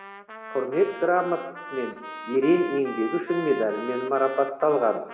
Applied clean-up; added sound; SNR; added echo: none; Trumpet; 13 dB; reverberation time 1.0 s.